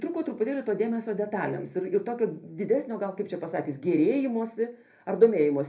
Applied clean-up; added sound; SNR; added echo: none; none; none; reverberation time 0.3 s.